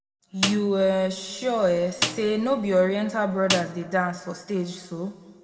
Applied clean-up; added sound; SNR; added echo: none; Snare drum; 9 dB; reverberation time 1.7 s.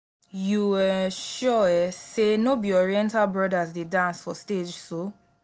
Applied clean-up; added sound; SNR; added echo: none; none; none; none.